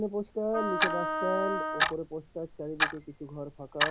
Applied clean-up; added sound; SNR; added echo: none; Wind instrument, woodwind instrument + Clock; -2 dB; none.